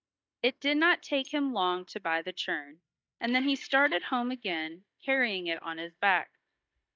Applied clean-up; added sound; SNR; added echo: neural mask model DeepFilterNet 3.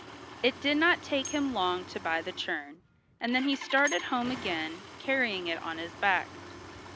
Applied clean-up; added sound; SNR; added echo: none; Bell + Engine starting; 13 dB; none.